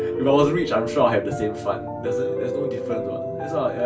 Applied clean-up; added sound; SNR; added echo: none; Piano; 3 dB; reverberation time 0.2 s.